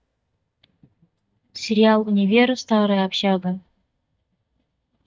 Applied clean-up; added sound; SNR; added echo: neural mask model DeepFilterNet 3.